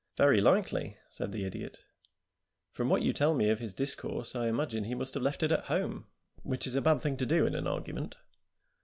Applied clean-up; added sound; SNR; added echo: none; none; none; none.